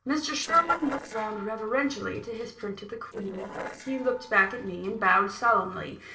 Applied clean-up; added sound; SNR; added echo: neural separator model SepFormer DNS4.